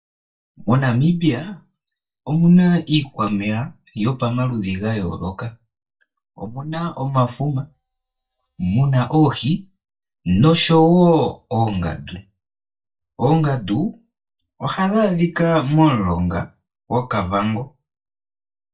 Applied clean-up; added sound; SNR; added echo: neural mask model DeepFilterNet 3.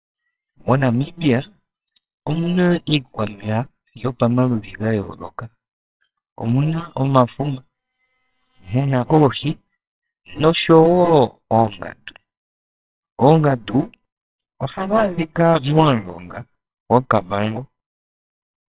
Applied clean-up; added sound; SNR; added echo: neural separator model SepFormer WHAMR!.